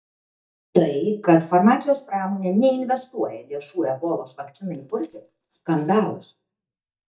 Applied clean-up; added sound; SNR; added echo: neural mask model DeepFilterNet 3.